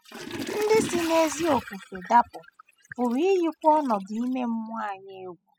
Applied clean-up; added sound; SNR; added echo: classical method spectral subtraction.